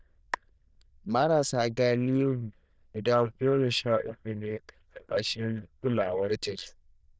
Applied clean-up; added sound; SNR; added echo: neural diffusion model UNIVERSE++.